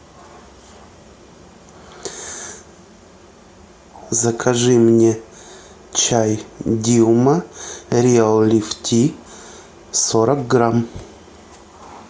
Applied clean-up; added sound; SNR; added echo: none; none; none; none.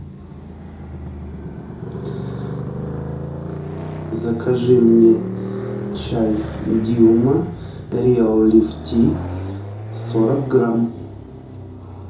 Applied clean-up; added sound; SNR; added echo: none; Motorcycle; 9 dB; reverberation time 0.5 s.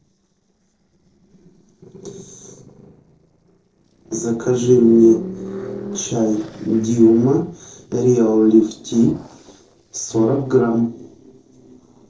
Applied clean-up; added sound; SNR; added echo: neural separator model SepFormer DNS4.